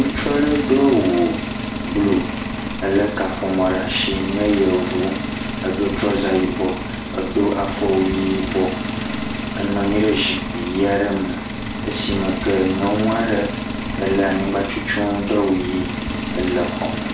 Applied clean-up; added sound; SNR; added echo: none; Engine; 4 dB; reverberation time 0.3 s.